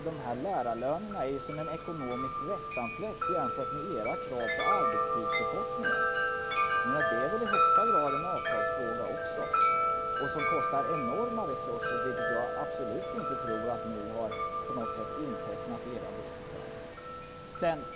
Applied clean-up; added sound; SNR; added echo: none; Wind chime; -4 dB; none.